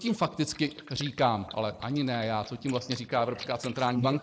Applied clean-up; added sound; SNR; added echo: neural mask model Resemble Enhance denoiser.